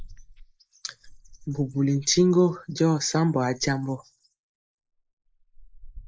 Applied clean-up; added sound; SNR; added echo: neural mask model Resemble Enhance denoiser.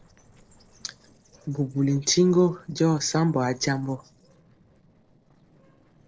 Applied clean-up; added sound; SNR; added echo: neural separator model SepFormer DNS4.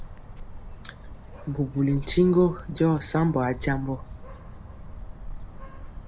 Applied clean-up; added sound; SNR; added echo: none; Bird; 11 dB; none.